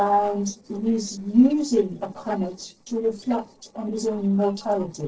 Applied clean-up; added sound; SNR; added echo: neural separator model SepFormer DNS4.